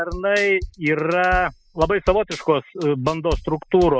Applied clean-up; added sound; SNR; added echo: classical method spectral subtraction.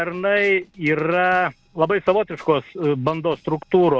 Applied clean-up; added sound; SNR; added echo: neural separator model SepFormer DNS4.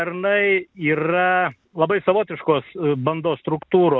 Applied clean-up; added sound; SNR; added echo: none; none; none; none.